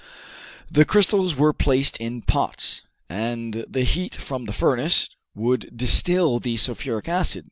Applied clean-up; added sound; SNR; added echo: none; none; none; none.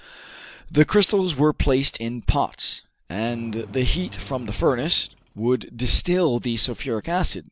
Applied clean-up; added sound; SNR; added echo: none; Engine; 20 dB; none.